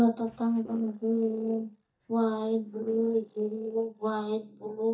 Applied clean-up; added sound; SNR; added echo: neural mask model DeepFilterNet 3.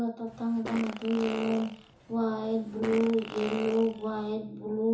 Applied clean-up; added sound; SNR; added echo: none; Fart; 11 dB; reverberation time 0.7 s.